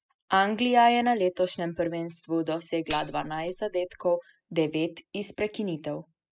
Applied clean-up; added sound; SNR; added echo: classical method spectral subtraction.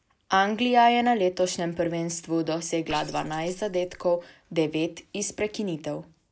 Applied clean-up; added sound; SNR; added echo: neural mask model Resemble Enhance denoiser.